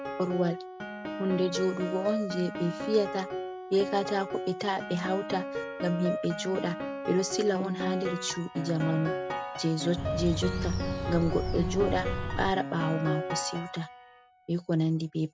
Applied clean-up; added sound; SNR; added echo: none; Bird + Piano; 4 dB; none.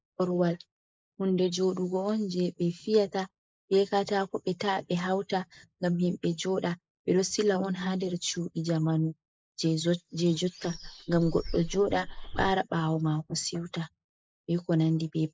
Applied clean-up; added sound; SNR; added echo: neural mask model Resemble Enhance denoiser.